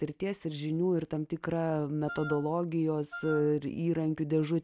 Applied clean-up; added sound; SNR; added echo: none; Wind instrument, woodwind instrument; 13 dB; none.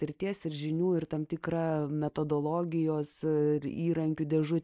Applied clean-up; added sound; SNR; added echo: neural mask model Resemble Enhance denoiser.